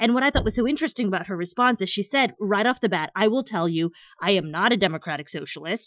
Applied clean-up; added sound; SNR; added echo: classical method Wiener filter.